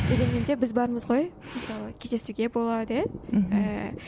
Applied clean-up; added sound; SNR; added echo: none; Thunder; 18 dB; none.